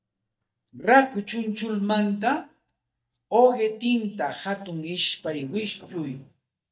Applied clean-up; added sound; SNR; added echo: neural mask model DeepFilterNet 3.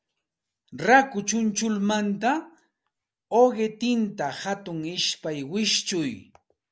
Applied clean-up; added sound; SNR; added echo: none; none; none; none.